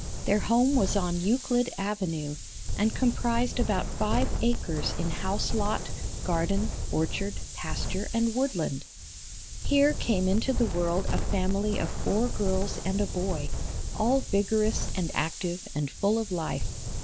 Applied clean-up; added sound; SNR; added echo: none; Wind; 2 dB; none.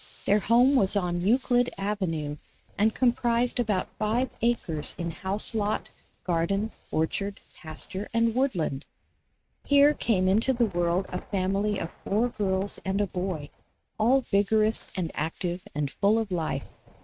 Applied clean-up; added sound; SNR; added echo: neural mask model RNNoise.